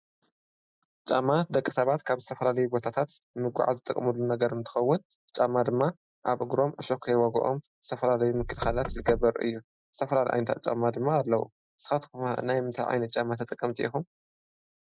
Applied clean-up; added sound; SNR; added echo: classical method Wiener filter.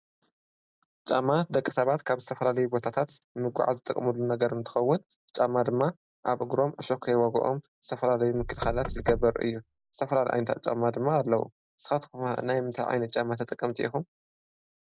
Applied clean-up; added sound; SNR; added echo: none; Knock / Wood; 7 dB; none.